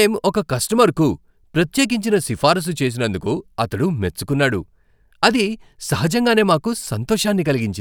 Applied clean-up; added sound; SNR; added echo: none; none; none; none.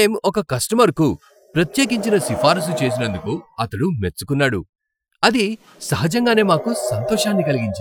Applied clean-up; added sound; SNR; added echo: classical method Wiener filter.